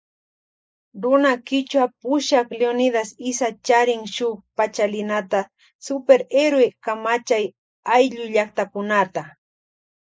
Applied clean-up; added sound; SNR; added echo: neural mask model Resemble Enhance denoiser.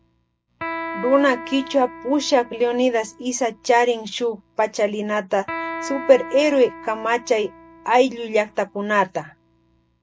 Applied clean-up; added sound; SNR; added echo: none; Electric guitar; 14 dB; none.